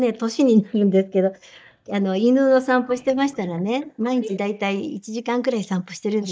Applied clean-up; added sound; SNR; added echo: neural mask model DeepFilterNet 3.